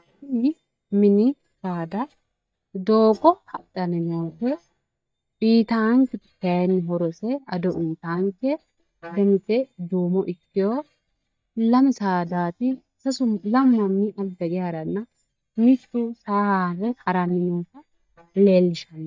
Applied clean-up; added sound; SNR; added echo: neural mask model DeepFilterNet 3.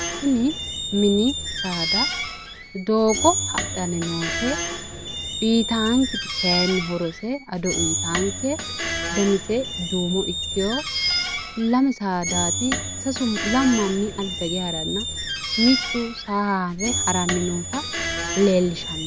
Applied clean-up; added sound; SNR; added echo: none; Squeak; 3 dB; none.